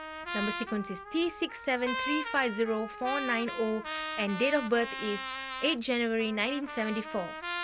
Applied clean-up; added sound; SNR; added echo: none; Trumpet; 7 dB; none.